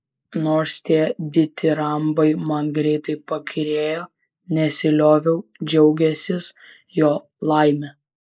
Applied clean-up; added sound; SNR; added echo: neural mask model Resemble Enhance denoiser.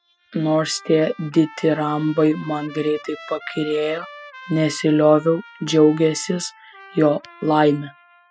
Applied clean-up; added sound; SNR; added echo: classical method spectral subtraction.